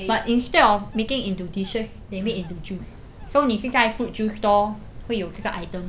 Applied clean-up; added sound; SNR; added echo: none; Bird; 14 dB; none.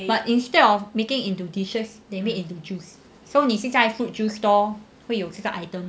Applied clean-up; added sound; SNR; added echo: none; none; none; none.